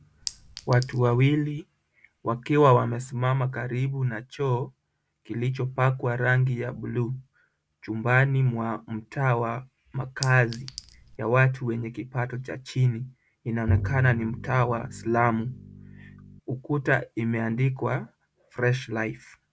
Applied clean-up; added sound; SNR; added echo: none; Chink, clink + Bowed string instrument; 8 dB; none.